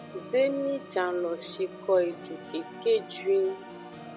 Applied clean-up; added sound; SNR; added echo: none; Organ; 14 dB; none.